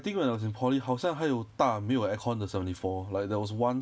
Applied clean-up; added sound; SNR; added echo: none; none; none; none.